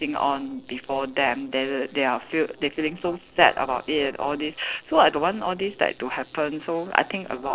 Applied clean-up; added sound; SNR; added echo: neural separator model SepFormer DNS4.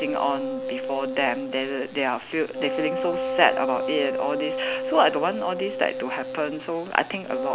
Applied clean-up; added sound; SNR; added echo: none; Wind instrument, woodwind instrument; 4 dB; none.